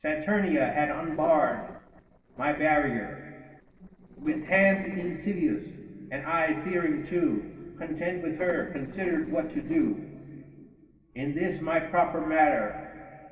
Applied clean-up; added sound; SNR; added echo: neural separator model SepFormer DNS4.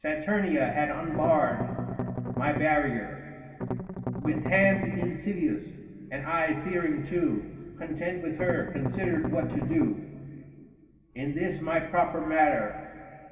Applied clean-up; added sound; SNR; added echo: none; Strum; 4 dB; reverberation time 2.7 s.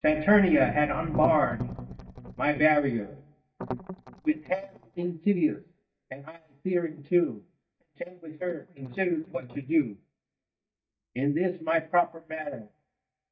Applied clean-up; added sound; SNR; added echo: neural mask model DeepFilterNet 3.